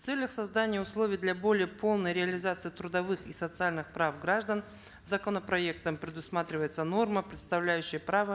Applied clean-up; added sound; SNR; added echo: none; none; none; none.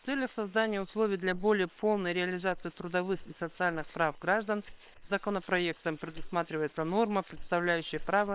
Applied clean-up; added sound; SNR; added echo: neural separator model SepFormer WHAM!.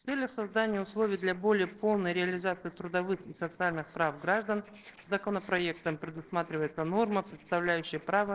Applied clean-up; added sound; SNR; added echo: neural separator model SepFormer DNS4.